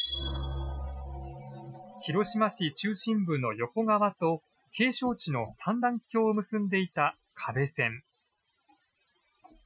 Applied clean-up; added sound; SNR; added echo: classical method Wiener filter.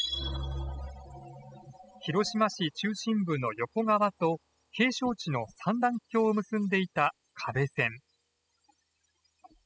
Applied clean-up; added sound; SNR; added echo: classical method spectral subtraction.